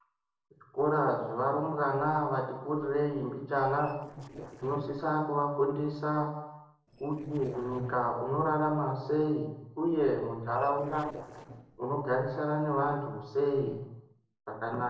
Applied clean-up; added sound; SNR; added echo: neural separator model SepFormer DNS4.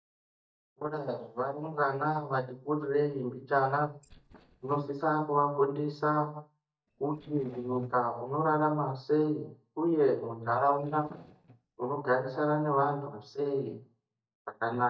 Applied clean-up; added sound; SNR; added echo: neural mask model DeepFilterNet 3.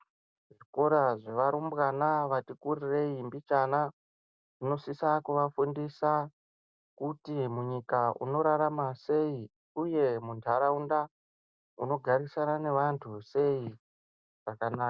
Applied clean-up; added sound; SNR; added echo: none; none; none; none.